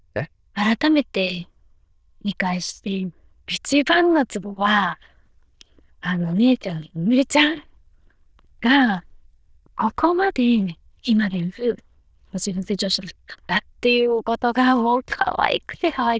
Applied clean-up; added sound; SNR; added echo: neural diffusion model UNIVERSE++.